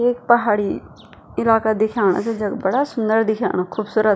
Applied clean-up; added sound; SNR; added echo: none; none; none; none.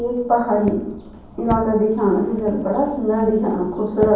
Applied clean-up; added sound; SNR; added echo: none; Walk, footsteps; 15 dB; reverberation time 1.2 s.